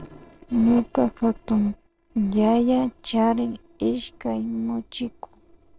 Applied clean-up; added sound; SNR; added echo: neural separator model SepFormer DNS4.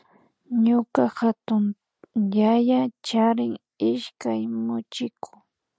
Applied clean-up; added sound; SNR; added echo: none; none; none; none.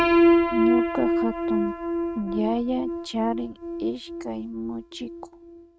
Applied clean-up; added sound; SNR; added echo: neural mask model RNNoise.